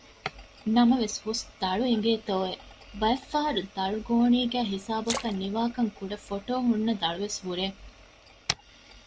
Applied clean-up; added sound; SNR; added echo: none; Splash, splatter; 13 dB; none.